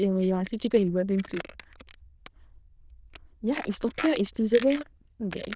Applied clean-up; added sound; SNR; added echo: neural diffusion model UNIVERSE++.